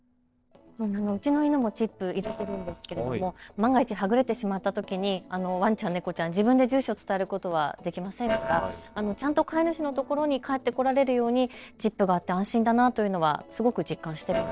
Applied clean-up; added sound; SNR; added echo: neural separator model SepFormer DNS4.